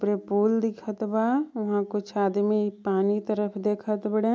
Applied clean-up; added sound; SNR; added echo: none; none; none; none.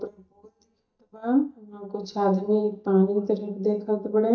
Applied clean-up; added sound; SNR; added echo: neural mask model DeepFilterNet 3.